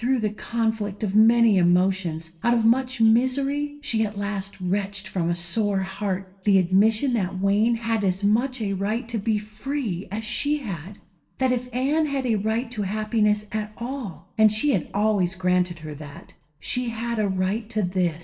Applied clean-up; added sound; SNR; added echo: none; none; none; reverberation time 0.6 s.